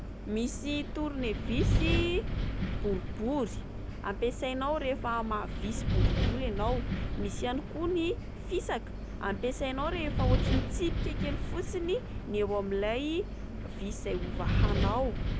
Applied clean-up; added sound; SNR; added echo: none; Wind; -2 dB; none.